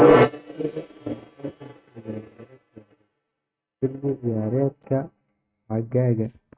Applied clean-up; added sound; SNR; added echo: neural mask model RNNoise.